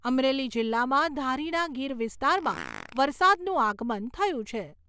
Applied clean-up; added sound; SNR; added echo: none; Fart; 17 dB; none.